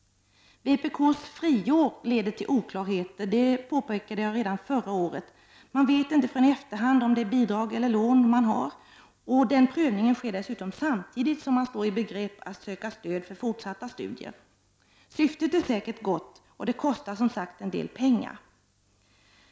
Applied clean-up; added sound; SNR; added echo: none; none; none; none.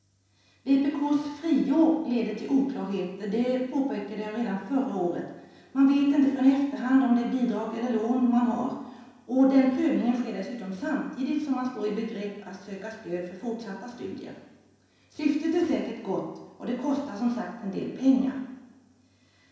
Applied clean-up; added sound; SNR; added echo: none; none; none; reverberation time 0.9 s.